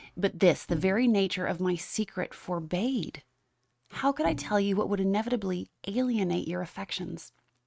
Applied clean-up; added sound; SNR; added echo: neural mask model RNNoise.